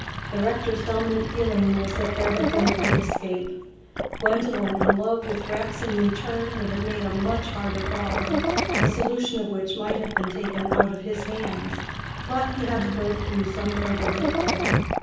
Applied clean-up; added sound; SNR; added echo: none; Sink (filling or washing); 0 dB; reverberation time 0.9 s.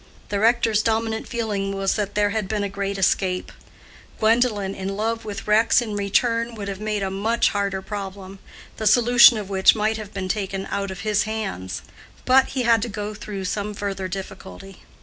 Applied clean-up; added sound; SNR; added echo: none; none; none; none.